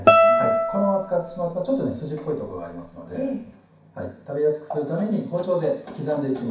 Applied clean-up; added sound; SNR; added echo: none; Guitar; -3 dB; reverberation time 0.6 s.